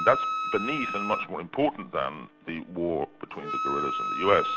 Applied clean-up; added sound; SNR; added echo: none; Wind instrument, woodwind instrument; 4 dB; none.